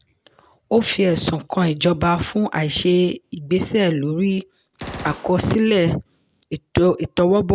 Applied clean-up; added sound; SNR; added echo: none; Gunshot, gunfire; 19 dB; none.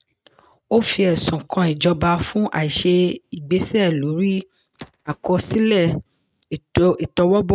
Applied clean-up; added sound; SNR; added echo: neural mask model RNNoise.